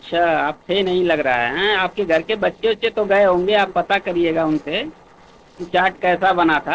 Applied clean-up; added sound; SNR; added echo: neural separator model SepFormer DNS4.